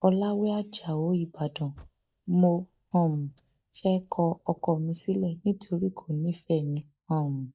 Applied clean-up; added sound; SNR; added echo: neural mask model DeepFilterNet 3.